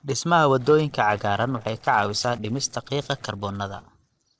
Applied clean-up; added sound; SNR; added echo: neural separator model SepFormer DNS4.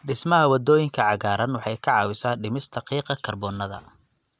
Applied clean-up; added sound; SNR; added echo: none; none; none; none.